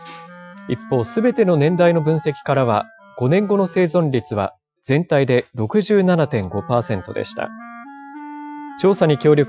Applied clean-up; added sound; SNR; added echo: classical method Wiener filter.